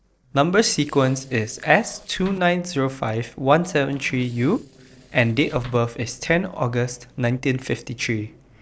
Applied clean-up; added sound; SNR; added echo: neural separator model SepFormer DNS4.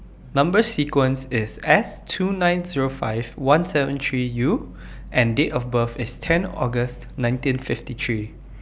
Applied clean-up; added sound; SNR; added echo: none; none; none; none.